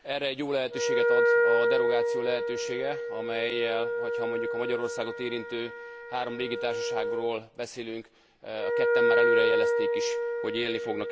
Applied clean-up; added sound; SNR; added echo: none; Wind instrument, woodwind instrument; -5 dB; none.